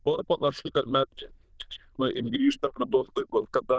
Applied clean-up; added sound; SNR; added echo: neural diffusion model UNIVERSE++.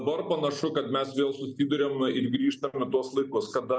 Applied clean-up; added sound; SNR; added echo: neural mask model Resemble Enhance denoiser.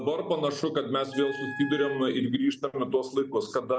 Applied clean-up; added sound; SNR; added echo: none; Wind instrument, woodwind instrument; 14 dB; none.